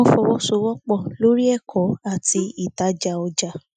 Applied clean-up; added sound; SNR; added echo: classical method Wiener filter.